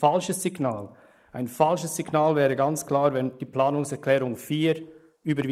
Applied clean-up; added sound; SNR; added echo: neural mask model Resemble Enhance denoiser.